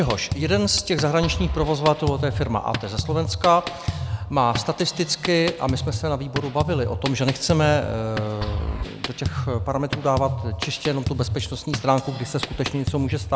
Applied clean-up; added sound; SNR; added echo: none; Drum kit; 6 dB; none.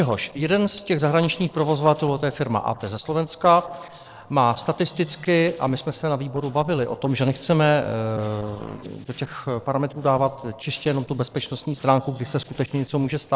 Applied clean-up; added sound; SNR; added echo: neural separator model SepFormer DNS4.